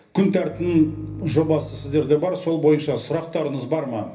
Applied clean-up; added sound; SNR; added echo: none; Bowed string instrument; 14 dB; reverberation time 0.3 s.